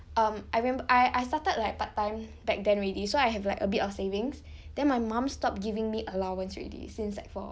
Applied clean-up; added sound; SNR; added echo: none; none; none; none.